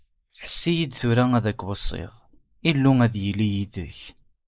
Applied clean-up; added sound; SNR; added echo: neural mask model Resemble Enhance denoiser.